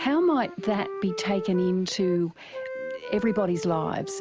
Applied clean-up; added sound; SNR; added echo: none; Wind instrument, woodwind instrument; 10 dB; none.